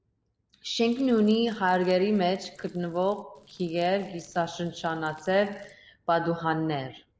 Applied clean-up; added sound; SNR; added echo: neural separator model SepFormer DNS4.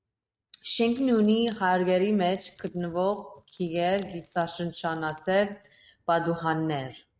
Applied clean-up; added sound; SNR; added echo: neural mask model RNNoise.